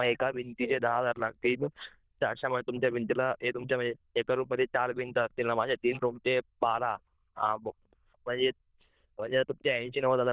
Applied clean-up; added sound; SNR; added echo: neural diffusion model UNIVERSE++.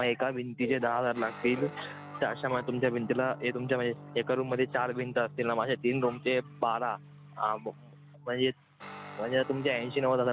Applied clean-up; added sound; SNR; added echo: none; Guitar; 16 dB; none.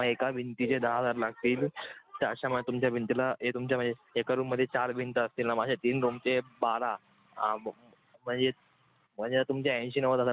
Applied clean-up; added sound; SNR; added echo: none; none; none; none.